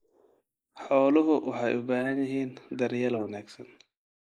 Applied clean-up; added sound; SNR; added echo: neural mask model Resemble Enhance denoiser.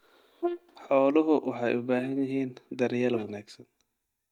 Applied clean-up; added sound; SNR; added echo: neural mask model DeepFilterNet 3.